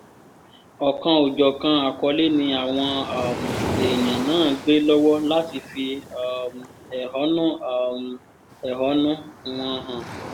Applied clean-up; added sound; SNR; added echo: none; Waves, surf; 11 dB; none.